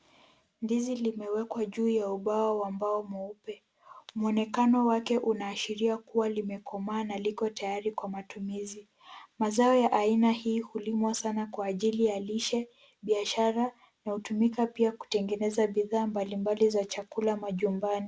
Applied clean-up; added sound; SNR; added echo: none; none; none; none.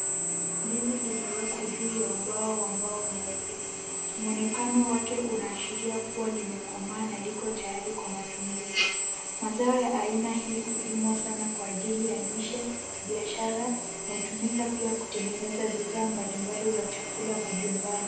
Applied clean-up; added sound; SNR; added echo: none; Drill; 0 dB; reverberation time 0.9 s.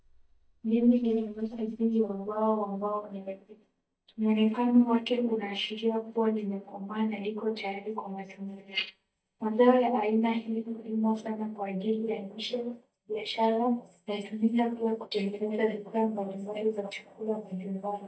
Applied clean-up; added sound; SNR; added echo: neural mask model DeepFilterNet 3.